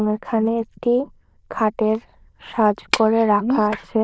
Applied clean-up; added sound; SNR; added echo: neural diffusion model UNIVERSE++.